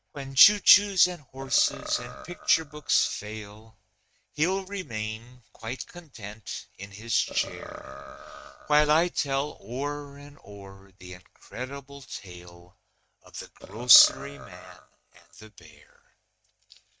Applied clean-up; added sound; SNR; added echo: neural mask model RNNoise.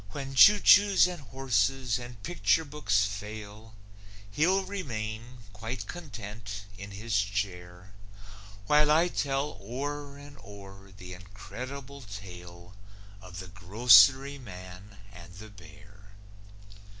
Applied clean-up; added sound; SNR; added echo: none; none; none; none.